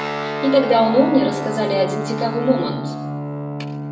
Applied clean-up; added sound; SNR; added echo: none; Guitar; 6 dB; reverberation time 0.8 s.